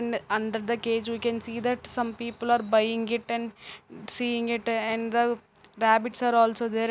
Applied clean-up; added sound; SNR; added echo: none; none; none; none.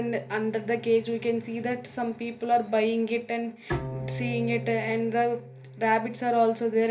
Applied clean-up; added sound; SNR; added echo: none; Bowed string instrument; 12 dB; reverberation time 0.3 s.